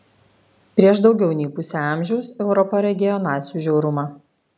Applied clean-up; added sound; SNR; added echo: none; none; none; none.